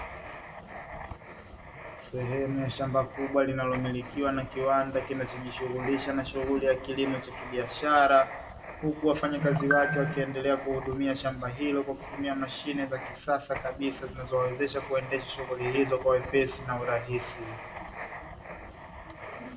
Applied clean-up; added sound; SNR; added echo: none; Writing; 12 dB; reverberation time 0.9 s.